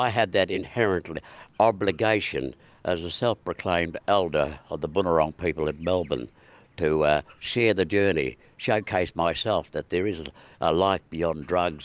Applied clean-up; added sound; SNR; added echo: none; none; none; none.